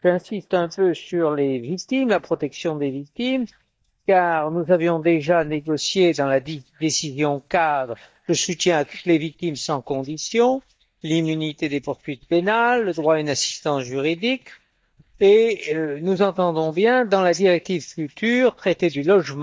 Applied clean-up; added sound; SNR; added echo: neural mask model DeepFilterNet 3.